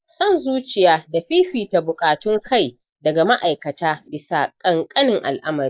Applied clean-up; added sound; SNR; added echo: neural mask model Resemble Enhance denoiser.